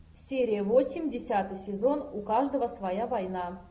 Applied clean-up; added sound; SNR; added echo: none; none; none; none.